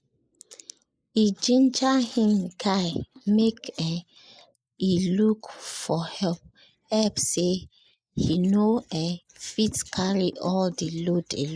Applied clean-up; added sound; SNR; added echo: neural mask model Resemble Enhance denoiser.